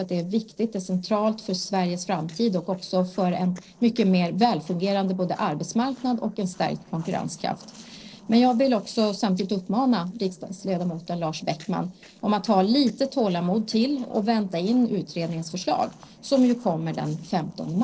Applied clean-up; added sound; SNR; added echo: neural separator model SepFormer DNS4.